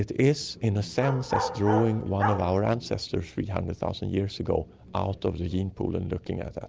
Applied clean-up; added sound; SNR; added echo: none; Bark; 6 dB; none.